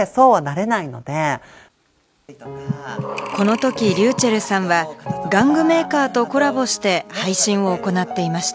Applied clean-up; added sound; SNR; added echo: none; Breathing; 11 dB; none.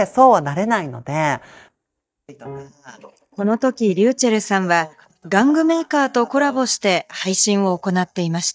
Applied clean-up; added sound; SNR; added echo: neural mask model DeepFilterNet 3.